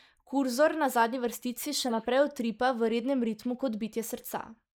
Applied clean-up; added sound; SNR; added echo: neural mask model Resemble Enhance denoiser.